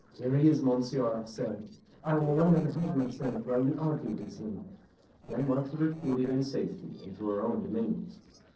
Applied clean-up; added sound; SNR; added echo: neural separator model SepFormer DNS4.